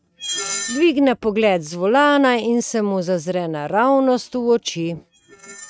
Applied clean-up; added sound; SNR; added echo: neural mask model RNNoise.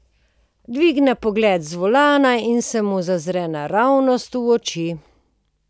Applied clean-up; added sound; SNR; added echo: none; none; none; none.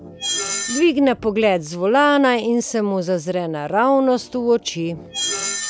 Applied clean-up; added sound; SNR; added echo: none; Screech; 11 dB; none.